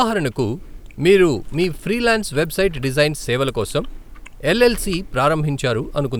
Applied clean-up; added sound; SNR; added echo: none; Chewing, mastication; 14 dB; none.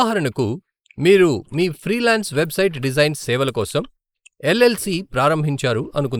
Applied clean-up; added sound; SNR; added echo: neural mask model Resemble Enhance denoiser.